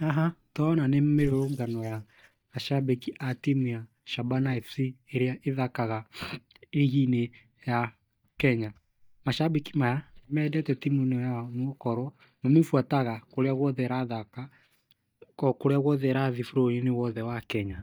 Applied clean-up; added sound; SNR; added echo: neural mask model DeepFilterNet 3.